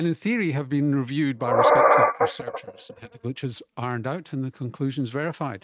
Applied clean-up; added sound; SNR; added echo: neural mask model RNNoise.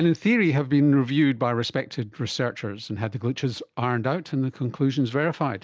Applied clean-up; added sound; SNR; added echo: none; none; none; none.